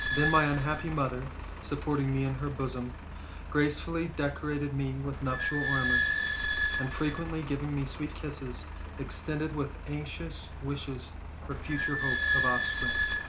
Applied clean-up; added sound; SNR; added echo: none; Squeak / Idling; 1 dB; none.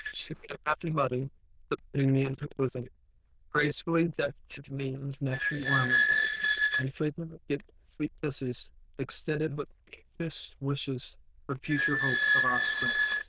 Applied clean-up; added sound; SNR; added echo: neural diffusion model UNIVERSE++.